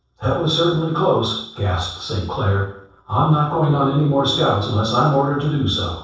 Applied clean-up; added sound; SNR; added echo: neural separator model SepFormer DNS4.